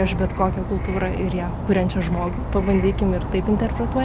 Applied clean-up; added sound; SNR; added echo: none; Insect / Frog; 3 dB; none.